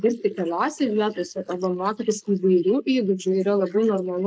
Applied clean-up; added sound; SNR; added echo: neural mask model Resemble Enhance denoiser.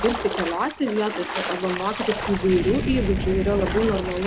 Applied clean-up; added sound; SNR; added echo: none; Fire + Splash, splatter; 4 dB; none.